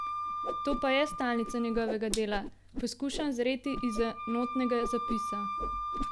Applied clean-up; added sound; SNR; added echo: none; Wind instrument, woodwind instrument + Whoosh, swoosh, swish; 4 dB; none.